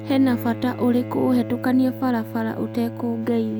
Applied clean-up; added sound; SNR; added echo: none; Bowed string instrument; 10 dB; none.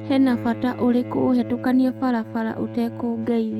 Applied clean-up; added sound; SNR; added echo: neural mask model RNNoise.